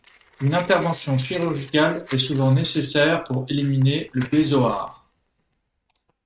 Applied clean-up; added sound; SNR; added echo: neural mask model RNNoise.